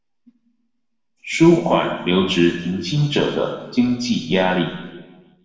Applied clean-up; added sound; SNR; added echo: none; none; none; reverberation time 1.1 s.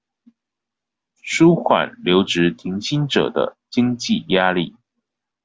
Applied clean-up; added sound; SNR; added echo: none; none; none; none.